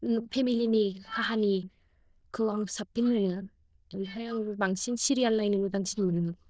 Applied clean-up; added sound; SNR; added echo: neural diffusion model UNIVERSE++.